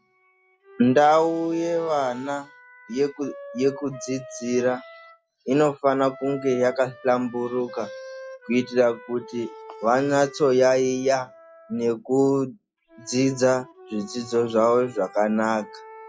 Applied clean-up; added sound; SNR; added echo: classical method log-MMSE.